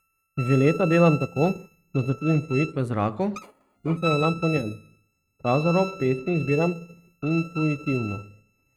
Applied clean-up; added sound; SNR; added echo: neural mask model RNNoise.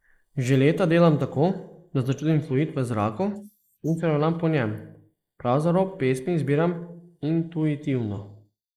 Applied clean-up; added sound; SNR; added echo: neural mask model Resemble Enhance denoiser.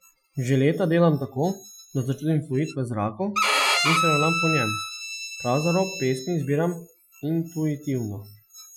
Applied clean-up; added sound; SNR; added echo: classical method Wiener filter.